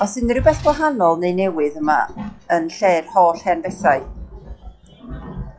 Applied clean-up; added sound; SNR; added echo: classical method log-MMSE.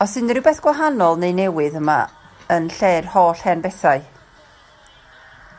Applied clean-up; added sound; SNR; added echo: none; none; none; none.